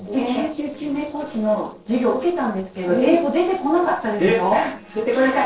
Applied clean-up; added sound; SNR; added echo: neural separator model SepFormer DNS4.